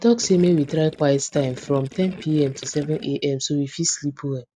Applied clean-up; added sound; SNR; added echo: neural mask model RNNoise.